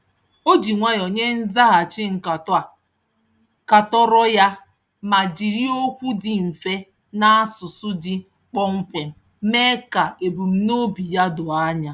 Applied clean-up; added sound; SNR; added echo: none; none; none; none.